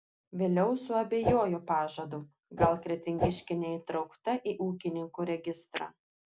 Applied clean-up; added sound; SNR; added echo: none; Whoosh, swoosh, swish; -1 dB; none.